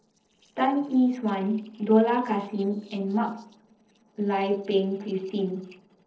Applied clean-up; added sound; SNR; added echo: neural separator model SepFormer DNS4.